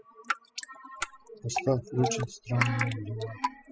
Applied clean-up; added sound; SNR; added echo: classical method spectral subtraction.